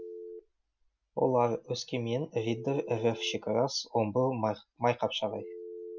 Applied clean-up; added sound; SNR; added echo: none; Telephone; 15 dB; none.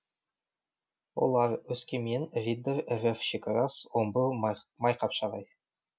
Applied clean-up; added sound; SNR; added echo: none; none; none; none.